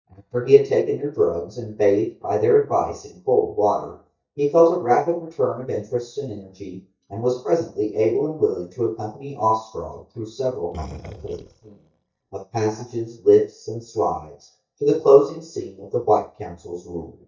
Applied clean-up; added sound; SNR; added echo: neural mask model DeepFilterNet 3.